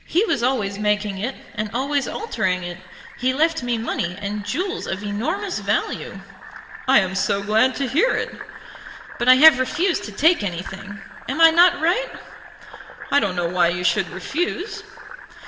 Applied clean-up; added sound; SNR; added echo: none; Fill (with liquid); 16 dB; reverberation time 1.5 s.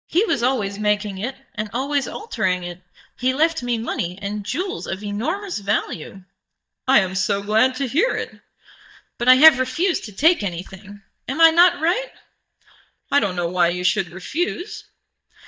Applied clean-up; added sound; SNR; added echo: neural mask model DeepFilterNet 3.